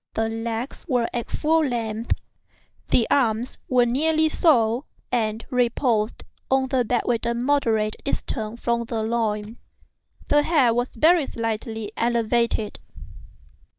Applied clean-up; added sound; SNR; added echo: neural mask model DeepFilterNet 3.